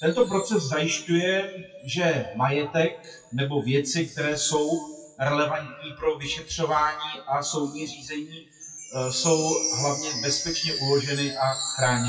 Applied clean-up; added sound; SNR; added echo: classical method WPE with log-MMSE.